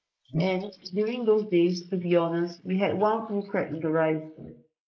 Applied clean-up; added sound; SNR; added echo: neural mask model Resemble Enhance denoiser.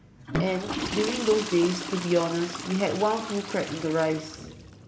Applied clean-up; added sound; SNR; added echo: none; Toilet flush / Water; 7 dB; none.